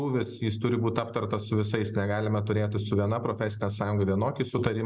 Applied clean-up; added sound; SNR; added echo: none; none; none; none.